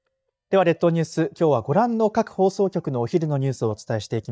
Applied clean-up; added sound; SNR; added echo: neural mask model DeepFilterNet 3.